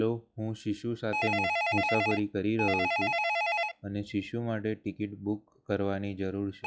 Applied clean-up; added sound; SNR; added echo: classical method log-MMSE.